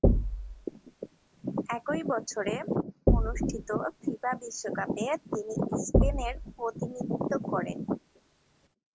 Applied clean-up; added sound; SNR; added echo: none; Knock; -2 dB; none.